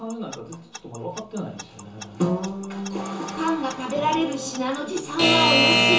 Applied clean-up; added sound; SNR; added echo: none; Alarm / Clock; 0 dB; reverberation time 0.7 s.